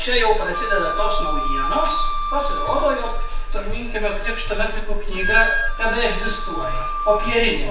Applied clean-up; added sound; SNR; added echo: none; Wind instrument, woodwind instrument; 7 dB; reverberation time 0.2 s.